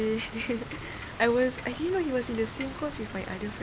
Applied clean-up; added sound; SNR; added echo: none; Rain; 11 dB; none.